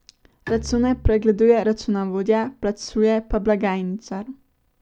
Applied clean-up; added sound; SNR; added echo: none; Bowed string instrument; 19 dB; none.